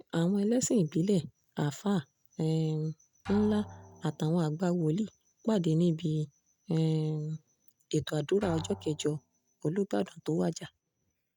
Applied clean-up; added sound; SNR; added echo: neural mask model RNNoise.